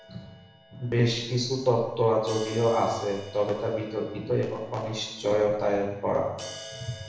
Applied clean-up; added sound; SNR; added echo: none; Crash cymbal; 19 dB; reverberation time 0.9 s.